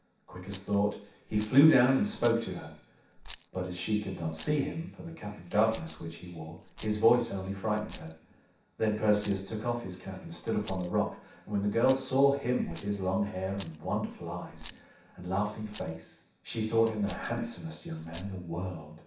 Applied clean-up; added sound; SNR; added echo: none; Rattle; 17 dB; reverberation time 0.7 s.